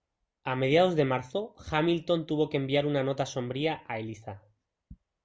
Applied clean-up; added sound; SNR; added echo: none; none; none; none.